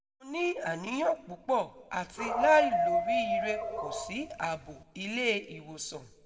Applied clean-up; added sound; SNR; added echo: none; Dog; -1 dB; reverberation time 0.7 s.